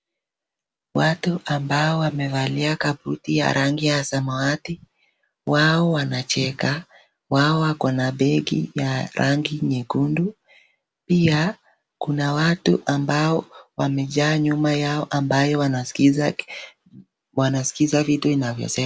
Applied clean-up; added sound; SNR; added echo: none; none; none; none.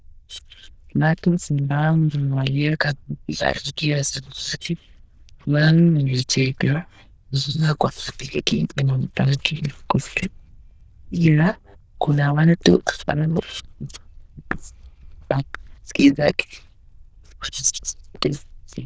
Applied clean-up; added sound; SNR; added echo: neural diffusion model UNIVERSE++.